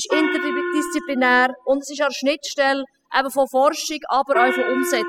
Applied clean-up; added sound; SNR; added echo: classical method spectral subtraction.